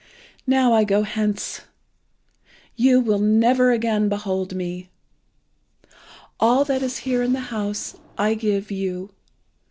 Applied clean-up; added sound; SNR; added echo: neural separator model SepFormer DNS4.